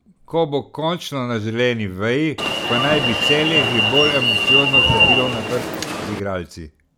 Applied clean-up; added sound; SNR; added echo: none; Alarm; -4 dB; none.